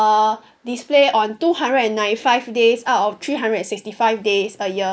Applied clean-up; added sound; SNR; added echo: neural mask model Resemble Enhance denoiser.